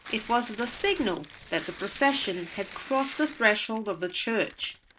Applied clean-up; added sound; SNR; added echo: none; Tearing; 15 dB; none.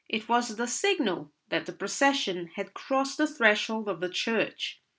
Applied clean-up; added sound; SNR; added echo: none; none; none; none.